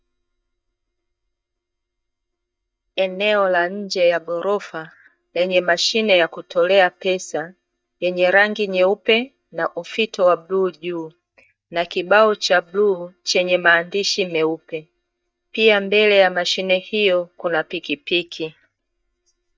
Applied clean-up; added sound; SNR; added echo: neural mask model DeepFilterNet 3.